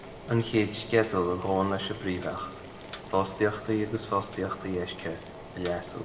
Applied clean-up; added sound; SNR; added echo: none; Boiling; 13 dB; reverberation time 1.1 s.